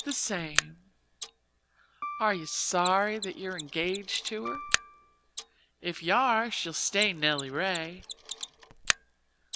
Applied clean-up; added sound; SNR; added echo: none; Mechanisms + Piano; 6 dB; none.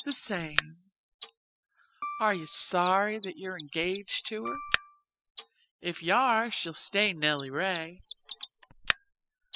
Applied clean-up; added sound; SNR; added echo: classical method spectral subtraction.